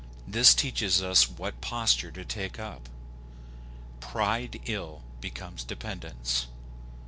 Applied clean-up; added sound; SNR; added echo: none; Engine; 19 dB; none.